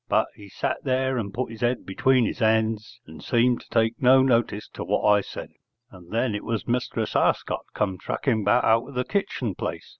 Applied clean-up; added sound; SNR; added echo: none; none; none; none.